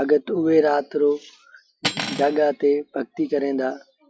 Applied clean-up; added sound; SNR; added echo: classical method log-MMSE.